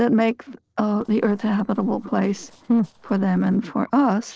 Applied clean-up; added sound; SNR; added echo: neural separator model SepFormer DNS4.